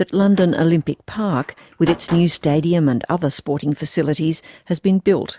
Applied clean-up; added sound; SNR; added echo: none; Slam; 17 dB; none.